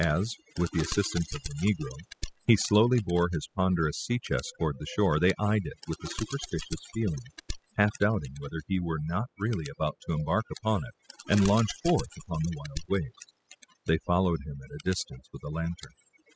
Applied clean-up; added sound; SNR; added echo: classical method spectral subtraction.